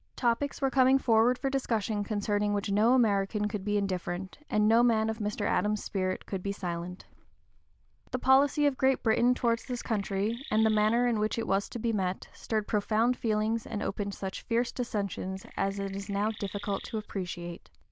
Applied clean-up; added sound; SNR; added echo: neural diffusion model UNIVERSE++.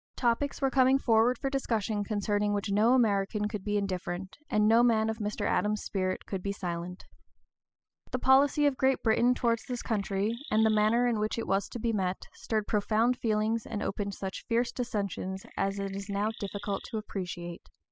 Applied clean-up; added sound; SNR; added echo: classical method spectral subtraction.